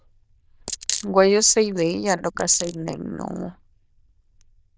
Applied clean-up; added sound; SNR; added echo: neural diffusion model UNIVERSE++.